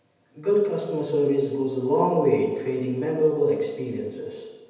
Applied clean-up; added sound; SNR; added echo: none; none; none; reverberation time 1.1 s.